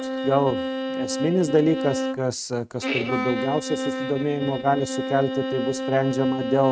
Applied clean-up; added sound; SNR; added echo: neural mask model RNNoise.